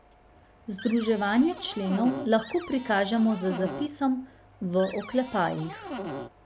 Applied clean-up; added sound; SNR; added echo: none; Cupboard open or close; 11 dB; none.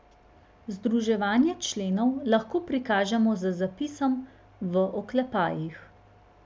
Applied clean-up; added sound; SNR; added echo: none; none; none; none.